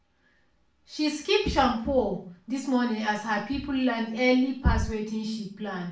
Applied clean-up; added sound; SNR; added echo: none; none; none; reverberation time 0.4 s.